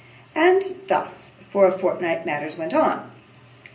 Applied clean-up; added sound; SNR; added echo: none; none; none; reverberation time 0.5 s.